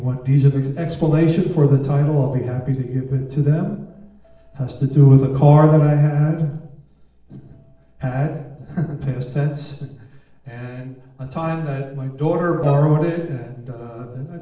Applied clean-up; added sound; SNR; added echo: neural separator model SepFormer DNS4.